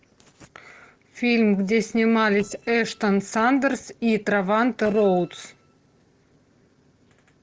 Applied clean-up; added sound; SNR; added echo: neural separator model SepFormer DNS4.